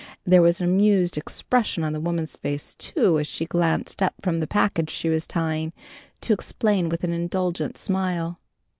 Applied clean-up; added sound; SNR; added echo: none; none; none; none.